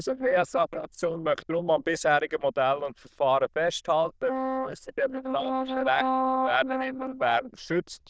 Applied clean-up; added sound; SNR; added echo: neural diffusion model UNIVERSE++.